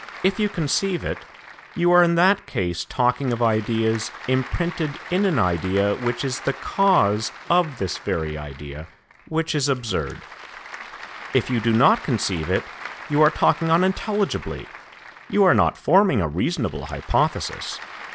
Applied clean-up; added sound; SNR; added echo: none; Applause / Crowd; 16 dB; none.